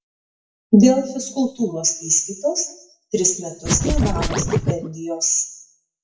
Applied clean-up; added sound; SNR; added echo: classical method WPE with log-MMSE.